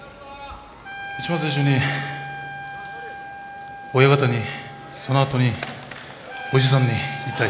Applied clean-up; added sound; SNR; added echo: none; Trumpet; 13 dB; none.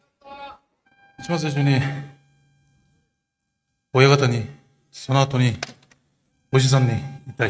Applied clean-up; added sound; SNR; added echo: neural mask model RNNoise.